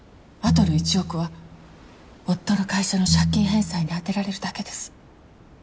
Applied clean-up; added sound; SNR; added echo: none; Piano; 2 dB; none.